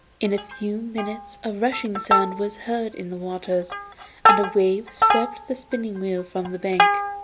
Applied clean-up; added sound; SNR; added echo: none; Plucked string instrument; -1 dB; none.